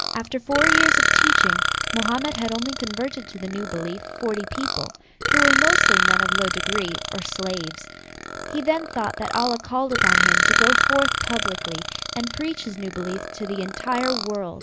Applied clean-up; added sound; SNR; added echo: none; Burping, eructation; -4 dB; none.